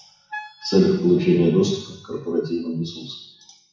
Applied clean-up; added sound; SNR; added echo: classical method WPE with log-MMSE.